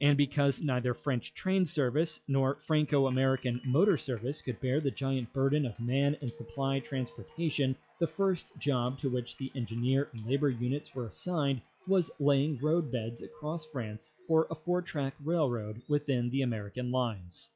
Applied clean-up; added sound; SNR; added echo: classical method log-MMSE.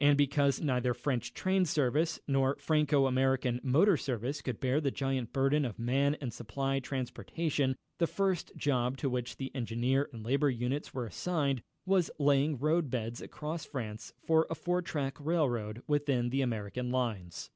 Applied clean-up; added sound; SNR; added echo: none; none; none; none.